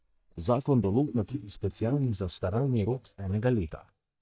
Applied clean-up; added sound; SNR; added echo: neural mask model DeepFilterNet 3.